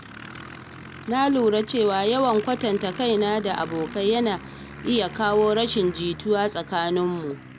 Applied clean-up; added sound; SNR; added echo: none; Aircraft; 15 dB; none.